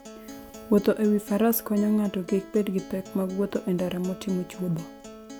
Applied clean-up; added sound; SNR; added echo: none; Acoustic guitar; 17 dB; none.